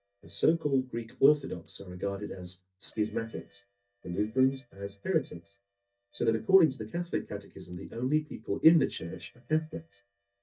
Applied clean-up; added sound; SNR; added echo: neural mask model DeepFilterNet 3.